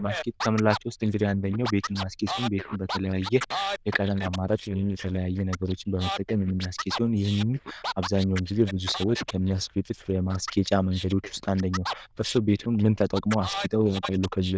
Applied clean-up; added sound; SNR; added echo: neural diffusion model UNIVERSE++.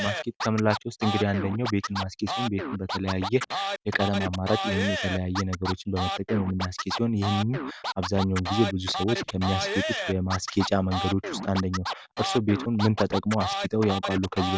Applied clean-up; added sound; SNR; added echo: none; Scratching (performance technique); 5 dB; none.